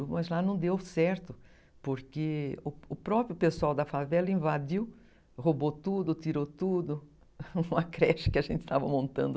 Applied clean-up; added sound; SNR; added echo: none; none; none; none.